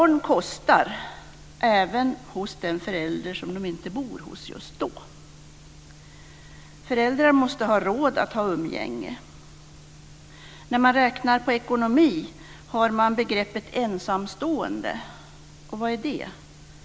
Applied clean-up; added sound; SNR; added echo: none; none; none; none.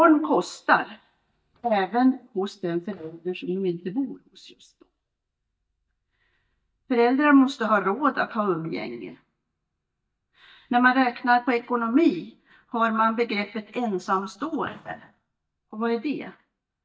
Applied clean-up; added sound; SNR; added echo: neural mask model DeepFilterNet 3.